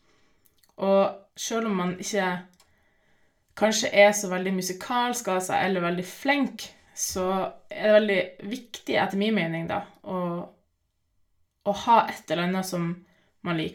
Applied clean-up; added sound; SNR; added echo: none; none; none; reverberation time 0.3 s.